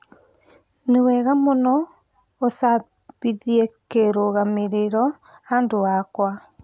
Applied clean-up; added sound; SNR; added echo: none; none; none; none.